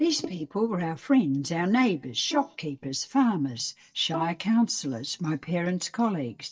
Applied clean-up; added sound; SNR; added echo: neural mask model DeepFilterNet 3.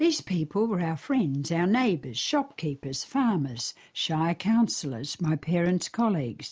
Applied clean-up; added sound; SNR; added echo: none; none; none; none.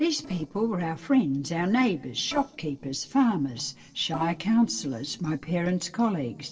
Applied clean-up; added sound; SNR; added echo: neural separator model SepFormer DNS4.